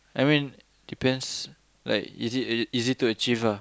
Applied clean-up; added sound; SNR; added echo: none; none; none; none.